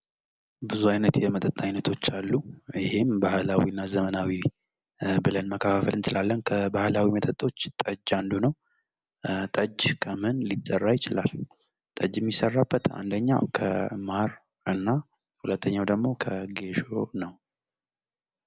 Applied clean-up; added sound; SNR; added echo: none; none; none; none.